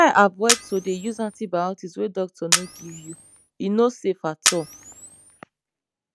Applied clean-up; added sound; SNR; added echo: none; Camera; 4 dB; none.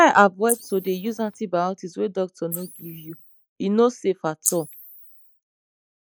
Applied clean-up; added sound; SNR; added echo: neural mask model Resemble Enhance denoiser.